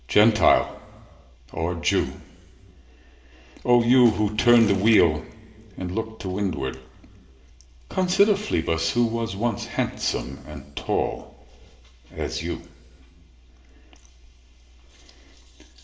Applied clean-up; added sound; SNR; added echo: none; Crumpling, crinkling; 18 dB; reverberation time 2.3 s.